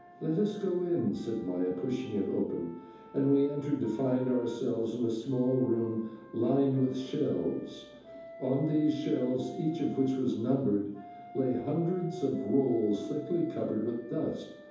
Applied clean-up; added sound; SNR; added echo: none; Wind instrument, woodwind instrument; 20 dB; reverberation time 0.9 s.